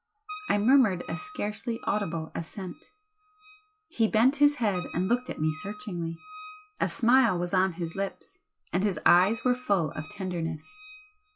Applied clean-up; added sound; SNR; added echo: classical method log-MMSE.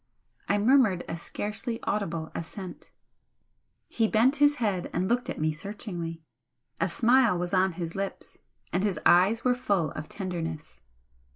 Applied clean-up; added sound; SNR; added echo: neural mask model Resemble Enhance denoiser.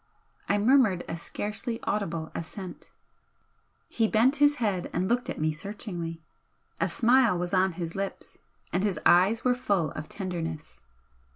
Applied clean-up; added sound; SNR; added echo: none; none; none; none.